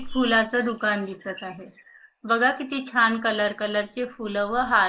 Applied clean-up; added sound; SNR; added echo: neural mask model Resemble Enhance denoiser.